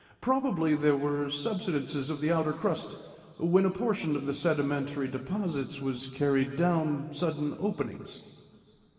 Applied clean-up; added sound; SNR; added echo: none; none; none; reverberation time 2.5 s.